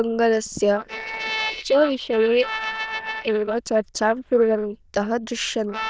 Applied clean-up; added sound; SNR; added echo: neural diffusion model UNIVERSE++.